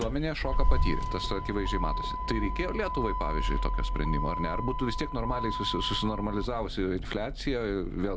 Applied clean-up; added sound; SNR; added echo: none; Motor vehicle (road); -2 dB; none.